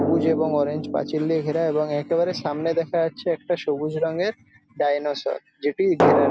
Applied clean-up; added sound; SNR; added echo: none; Drum; 4 dB; none.